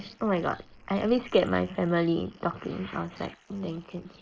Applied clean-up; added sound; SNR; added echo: neural mask model Resemble Enhance denoiser.